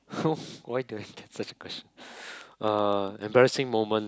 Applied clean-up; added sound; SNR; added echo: none; none; none; none.